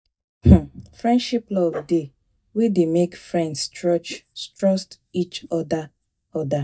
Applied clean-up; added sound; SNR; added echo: neural mask model DeepFilterNet 3.